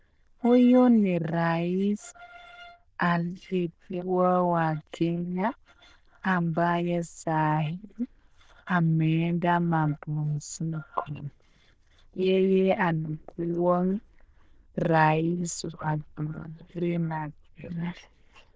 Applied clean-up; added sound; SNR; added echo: neural diffusion model UNIVERSE++.